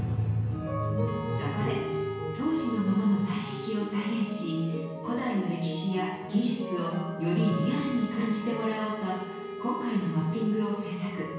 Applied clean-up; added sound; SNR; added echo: none; Wind instrument, woodwind instrument; 16 dB; reverberation time 1.0 s.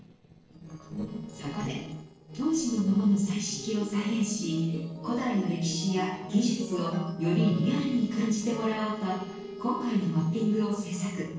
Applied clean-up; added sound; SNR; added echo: neural separator model SepFormer DNS4.